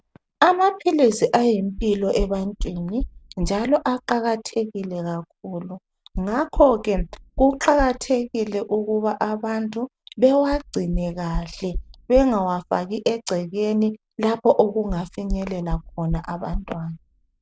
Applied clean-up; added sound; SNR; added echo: none; Knock; 11 dB; none.